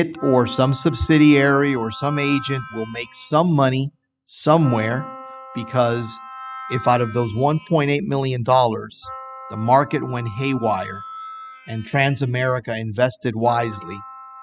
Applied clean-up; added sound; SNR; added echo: classical method spectral subtraction.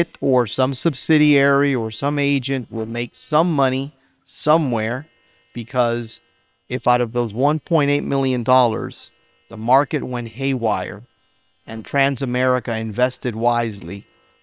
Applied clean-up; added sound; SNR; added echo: neural separator model SepFormer WHAM!.